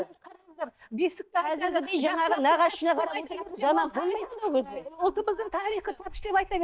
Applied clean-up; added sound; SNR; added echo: neural mask model DeepFilterNet 3.